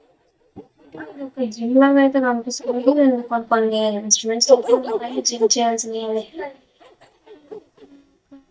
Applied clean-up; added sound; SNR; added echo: neural mask model DeepFilterNet 3.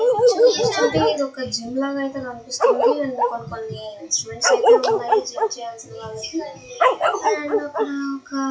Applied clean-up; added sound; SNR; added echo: classical method WPE with log-MMSE.